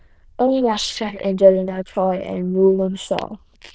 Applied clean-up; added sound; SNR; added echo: neural diffusion model UNIVERSE++.